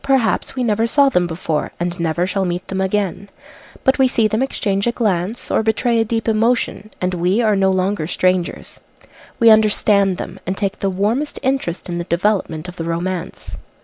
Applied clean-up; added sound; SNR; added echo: none; none; none; none.